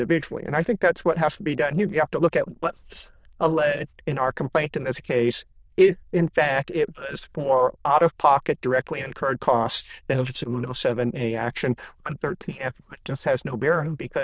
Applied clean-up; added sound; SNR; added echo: neural diffusion model UNIVERSE++.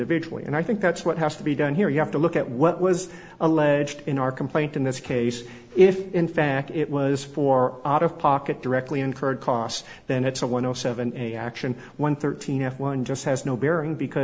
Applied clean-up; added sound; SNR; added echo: none; none; none; none.